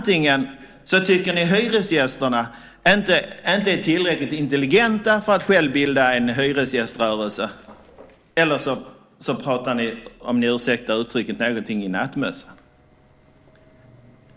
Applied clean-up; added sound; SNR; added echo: neural separator model SepFormer DNS4.